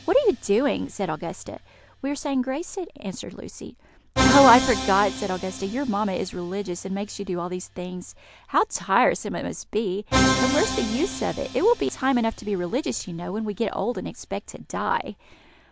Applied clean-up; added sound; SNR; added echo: none; Musical instrument; 6 dB; none.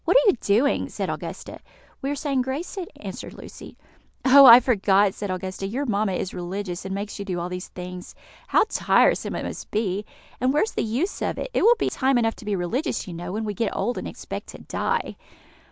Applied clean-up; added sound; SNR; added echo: none; none; none; none.